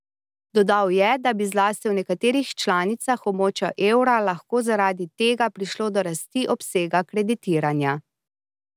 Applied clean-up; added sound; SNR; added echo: none; none; none; none.